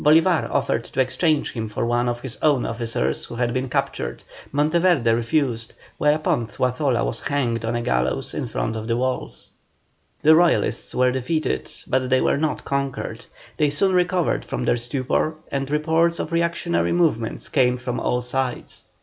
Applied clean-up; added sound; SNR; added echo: none; none; none; none.